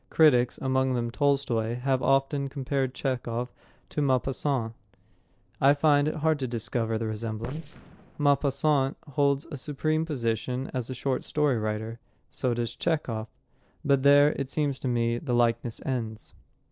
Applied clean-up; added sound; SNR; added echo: neural separator model SepFormer DNS4.